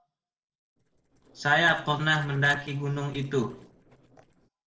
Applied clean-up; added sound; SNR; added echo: neural separator model SepFormer DNS4.